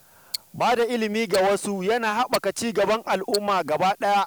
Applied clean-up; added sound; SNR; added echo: none; Tick-tock; 17 dB; none.